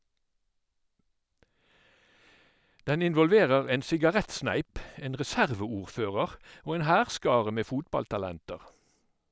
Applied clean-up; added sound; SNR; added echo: none; none; none; none.